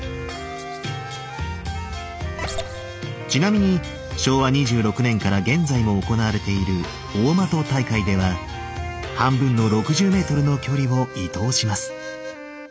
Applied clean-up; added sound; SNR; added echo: none; Wind instrument, woodwind instrument; 18 dB; none.